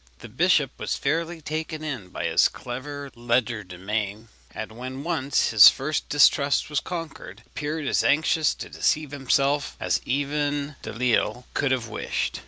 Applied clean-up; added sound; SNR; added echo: none; none; none; none.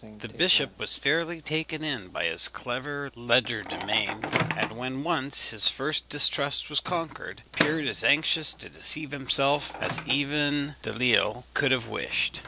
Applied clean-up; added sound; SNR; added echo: none; Microwave oven; 11 dB; none.